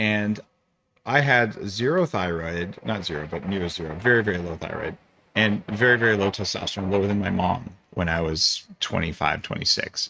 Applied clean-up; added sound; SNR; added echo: neural mask model RNNoise.